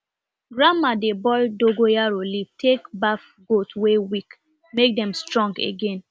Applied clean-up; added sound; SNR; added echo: none; none; none; none.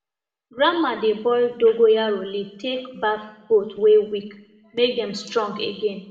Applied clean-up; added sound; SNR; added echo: none; none; none; reverberation time 0.7 s.